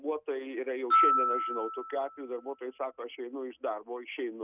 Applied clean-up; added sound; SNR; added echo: none; Glockenspiel; -3 dB; none.